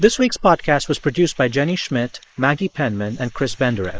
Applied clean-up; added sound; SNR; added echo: neural mask model Resemble Enhance denoiser.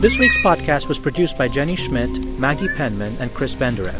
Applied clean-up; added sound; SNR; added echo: none; Cat; 6 dB; none.